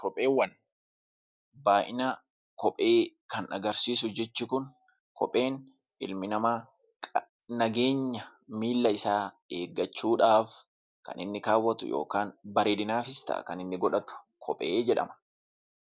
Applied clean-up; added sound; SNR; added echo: none; none; none; none.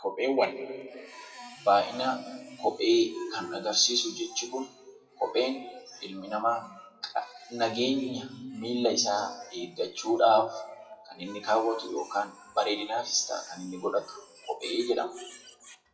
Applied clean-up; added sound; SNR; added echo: classical method WPE with log-MMSE.